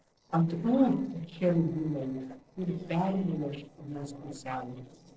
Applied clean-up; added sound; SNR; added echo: neural separator model SepFormer DNS4.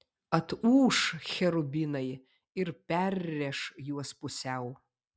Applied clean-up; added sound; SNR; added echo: none; none; none; none.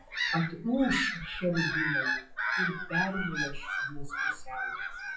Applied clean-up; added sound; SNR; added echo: classical method WPE with log-MMSE.